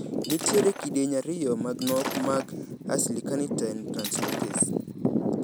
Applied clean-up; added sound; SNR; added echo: none; Shatter; 10 dB; none.